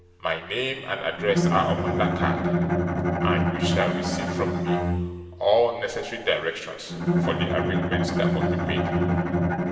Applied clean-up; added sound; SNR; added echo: none; Bowed string instrument; -3 dB; reverberation time 2.4 s.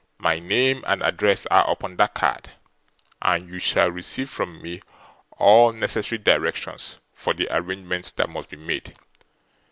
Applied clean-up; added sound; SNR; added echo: none; none; none; none.